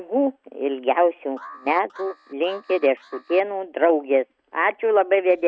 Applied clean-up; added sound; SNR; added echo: neural mask model RNNoise.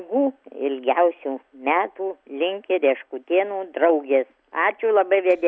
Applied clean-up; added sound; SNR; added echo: none; none; none; none.